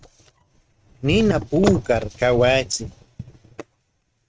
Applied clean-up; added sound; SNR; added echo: neural mask model RNNoise.